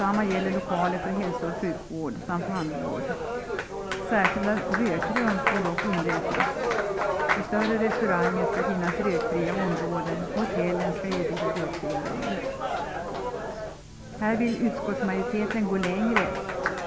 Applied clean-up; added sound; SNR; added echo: none; Applause; 0 dB; none.